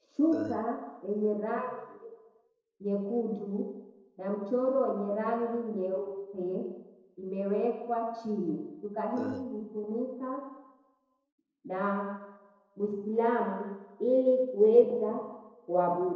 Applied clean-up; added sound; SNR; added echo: neural separator model SepFormer DNS4.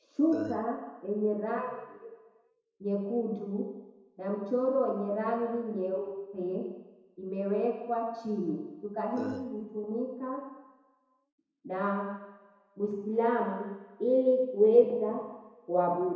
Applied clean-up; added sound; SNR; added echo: none; Burping, eructation; 10 dB; reverberation time 1.0 s.